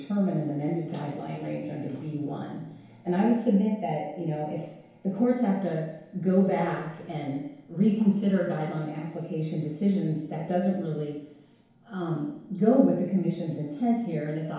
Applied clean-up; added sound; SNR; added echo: none; none; none; reverberation time 1.0 s.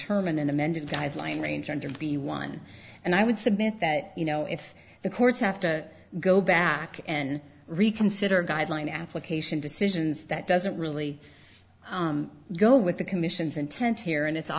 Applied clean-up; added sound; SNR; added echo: none; none; none; none.